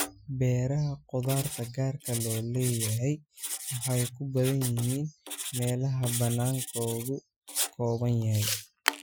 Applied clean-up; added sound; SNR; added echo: classical method Wiener filter.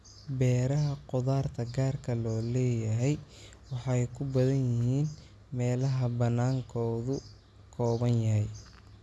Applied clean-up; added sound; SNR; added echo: none; none; none; none.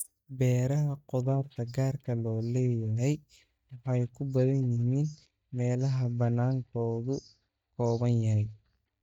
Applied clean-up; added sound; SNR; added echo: neural mask model DeepFilterNet 3.